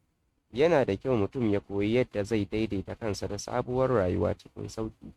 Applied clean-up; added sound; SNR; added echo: neural mask model RNNoise.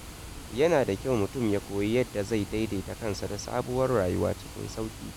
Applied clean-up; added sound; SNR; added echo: none; Water; 13 dB; none.